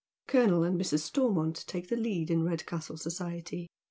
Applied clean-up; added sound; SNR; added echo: none; none; none; none.